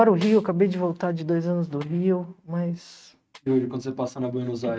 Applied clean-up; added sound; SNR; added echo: neural mask model RNNoise.